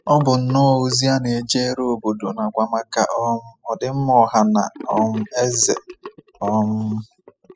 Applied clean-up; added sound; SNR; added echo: classical method spectral subtraction.